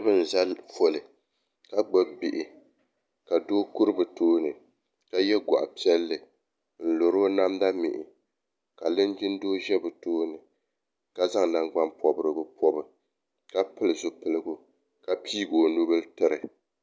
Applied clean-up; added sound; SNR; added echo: none; none; none; none.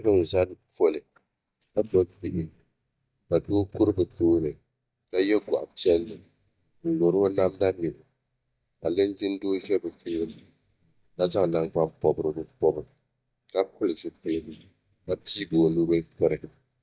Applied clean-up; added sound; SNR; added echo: neural mask model DeepFilterNet 3.